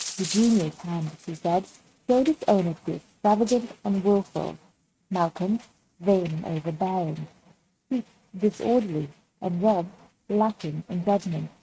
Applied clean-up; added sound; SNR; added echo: neural mask model RNNoise.